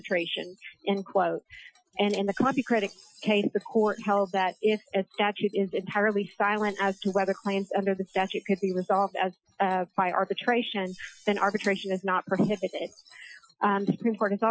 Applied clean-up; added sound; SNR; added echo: classical method Wiener filter.